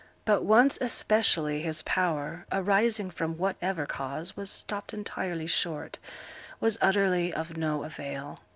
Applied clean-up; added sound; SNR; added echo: none; none; none; none.